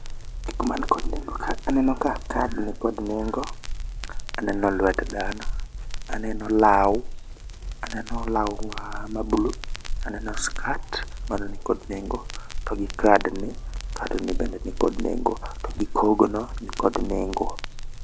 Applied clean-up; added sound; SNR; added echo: none; Crackle; 4 dB; none.